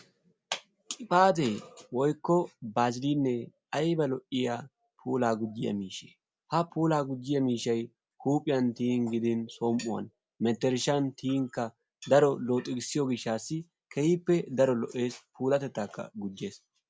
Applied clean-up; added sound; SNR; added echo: none; none; none; none.